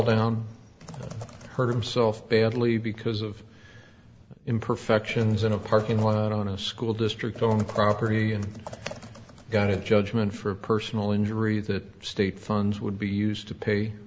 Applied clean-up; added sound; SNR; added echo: none; none; none; none.